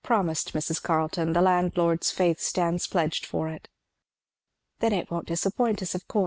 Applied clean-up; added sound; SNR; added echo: none; none; none; none.